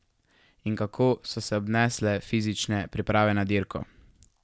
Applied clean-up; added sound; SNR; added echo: none; none; none; none.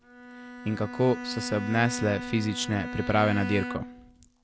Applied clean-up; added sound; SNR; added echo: none; Bowed string instrument; 9 dB; none.